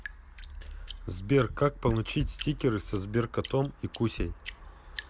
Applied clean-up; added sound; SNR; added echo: none; Drip; 17 dB; none.